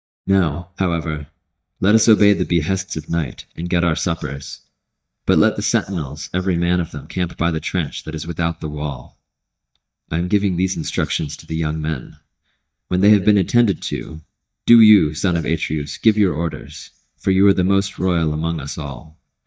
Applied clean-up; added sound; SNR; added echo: neural mask model DeepFilterNet 3.